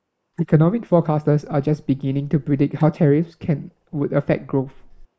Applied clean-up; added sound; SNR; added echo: neural mask model Resemble Enhance denoiser.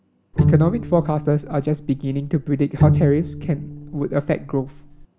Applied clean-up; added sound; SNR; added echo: none; Bowed string instrument; 2 dB; none.